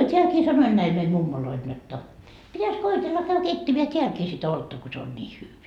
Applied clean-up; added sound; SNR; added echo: none; none; none; none.